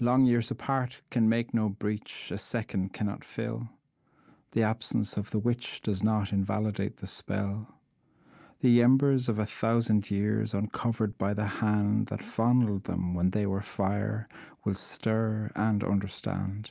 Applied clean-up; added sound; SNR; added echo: none; none; none; none.